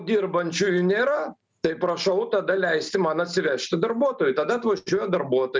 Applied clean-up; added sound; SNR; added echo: none; none; none; none.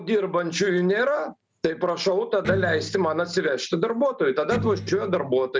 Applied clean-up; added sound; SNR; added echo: none; Electric guitar; 9 dB; none.